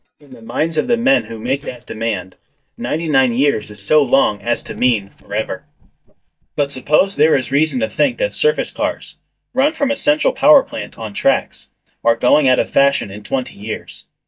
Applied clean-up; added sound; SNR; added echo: neural mask model DeepFilterNet 3.